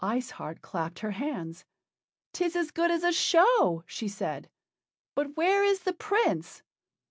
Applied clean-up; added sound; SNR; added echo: none; none; none; none.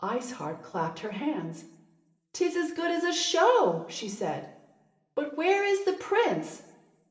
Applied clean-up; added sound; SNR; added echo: none; none; none; reverberation time 0.7 s.